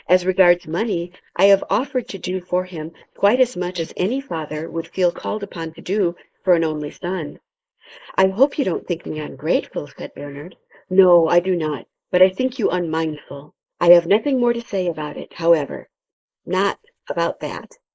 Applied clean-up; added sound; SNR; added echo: neural mask model Resemble Enhance denoiser.